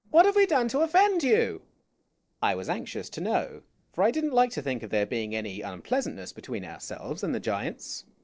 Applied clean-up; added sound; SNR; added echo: neural separator model SepFormer DNS4.